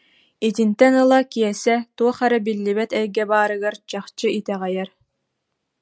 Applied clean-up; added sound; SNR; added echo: none; none; none; none.